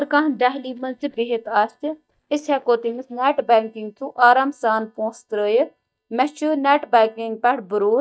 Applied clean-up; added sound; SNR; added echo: neural mask model DeepFilterNet 3.